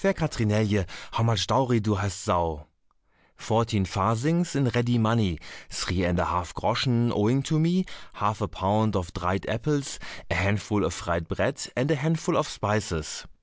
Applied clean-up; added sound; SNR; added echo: none; none; none; none.